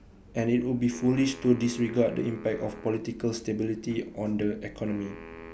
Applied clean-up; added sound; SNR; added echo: none; Wind instrument, woodwind instrument; 19 dB; none.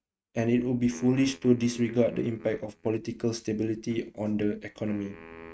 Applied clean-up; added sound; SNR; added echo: neural mask model RNNoise.